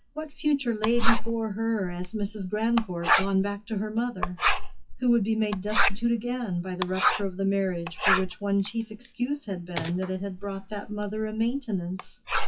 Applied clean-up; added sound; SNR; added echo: classical method WPE with log-MMSE.